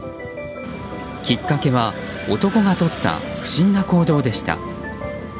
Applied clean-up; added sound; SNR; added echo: none; none; none; none.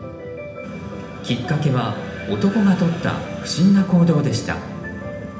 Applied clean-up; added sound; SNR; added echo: none; none; none; reverberation time 0.8 s.